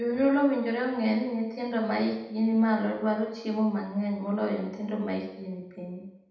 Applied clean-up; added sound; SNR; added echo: none; none; none; reverberation time 0.8 s.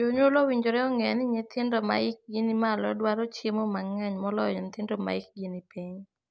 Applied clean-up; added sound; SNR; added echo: none; none; none; none.